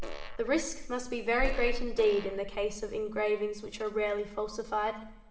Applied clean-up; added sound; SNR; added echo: none; Fart; 14 dB; reverberation time 1.1 s.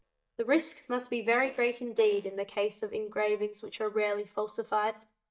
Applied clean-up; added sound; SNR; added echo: neural mask model DeepFilterNet 3.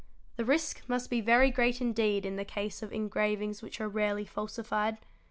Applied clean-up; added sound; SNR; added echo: none; none; none; none.